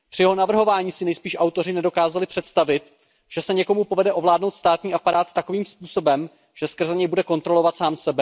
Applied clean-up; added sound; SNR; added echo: none; none; none; none.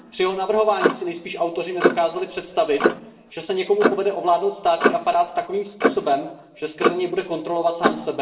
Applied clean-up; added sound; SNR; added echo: none; Clock; 3 dB; reverberation time 0.8 s.